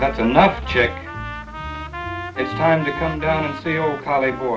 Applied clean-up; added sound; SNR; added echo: none; Trumpet; 11 dB; none.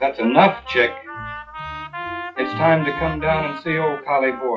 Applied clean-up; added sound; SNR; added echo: classical method log-MMSE.